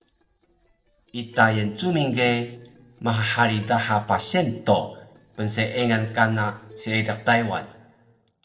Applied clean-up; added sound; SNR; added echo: neural separator model SepFormer DNS4.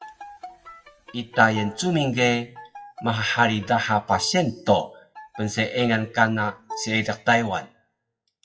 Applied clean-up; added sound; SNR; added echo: classical method WPE with log-MMSE.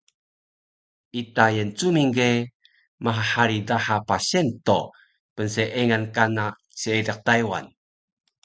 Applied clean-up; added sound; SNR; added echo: none; none; none; none.